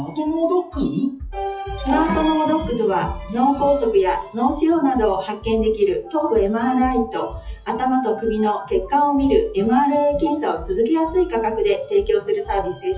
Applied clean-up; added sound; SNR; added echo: classical method WPE with log-MMSE.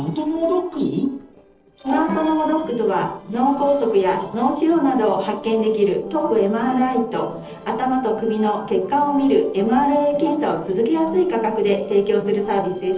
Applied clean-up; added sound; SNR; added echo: neural separator model SepFormer DNS4.